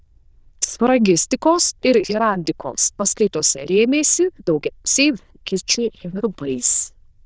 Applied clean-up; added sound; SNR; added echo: neural diffusion model UNIVERSE++.